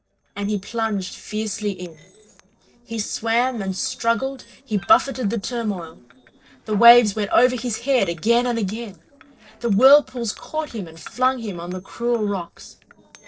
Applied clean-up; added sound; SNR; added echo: neural separator model SepFormer DNS4.